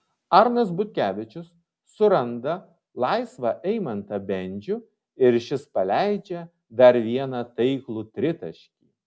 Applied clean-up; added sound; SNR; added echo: none; none; none; none.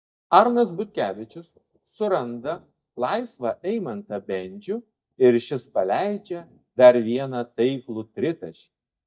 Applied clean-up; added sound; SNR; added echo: neural mask model DeepFilterNet 3.